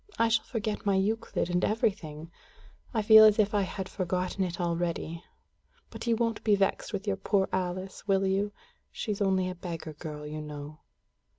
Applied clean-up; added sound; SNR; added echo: none; none; none; none.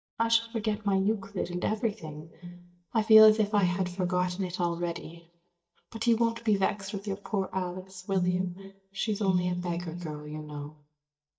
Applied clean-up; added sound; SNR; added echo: neural mask model DeepFilterNet 3.